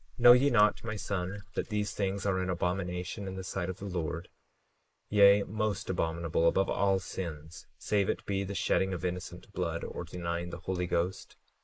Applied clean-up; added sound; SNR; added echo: neural mask model Resemble Enhance denoiser.